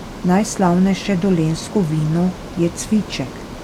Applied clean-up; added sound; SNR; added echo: none; Ocean; 13 dB; none.